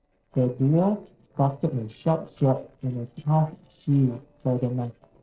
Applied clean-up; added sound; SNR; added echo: neural separator model SepFormer DNS4.